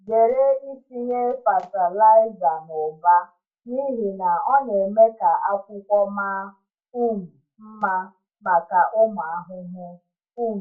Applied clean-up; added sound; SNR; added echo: none; none; none; reverberation time 0.2 s.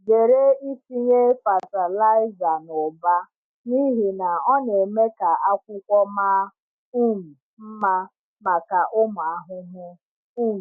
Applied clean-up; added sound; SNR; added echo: none; none; none; none.